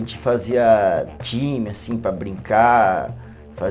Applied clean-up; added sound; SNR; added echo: none; Musical instrument; 18 dB; none.